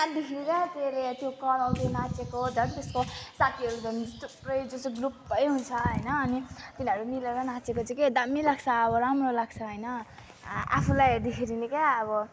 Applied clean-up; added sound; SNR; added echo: none; none; none; none.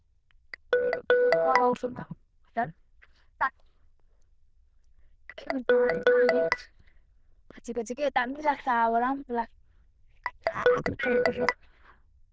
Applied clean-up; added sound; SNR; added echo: neural diffusion model UNIVERSE++.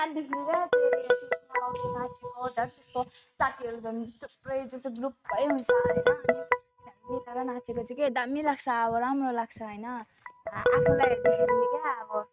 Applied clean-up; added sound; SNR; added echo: neural mask model RNNoise.